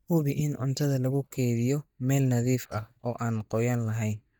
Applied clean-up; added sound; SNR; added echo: neural mask model DeepFilterNet 3.